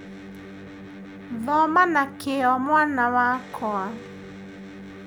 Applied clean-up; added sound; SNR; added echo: none; Electric guitar; 15 dB; none.